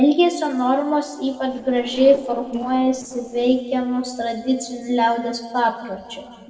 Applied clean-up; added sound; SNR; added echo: neural separator model SepFormer DNS4.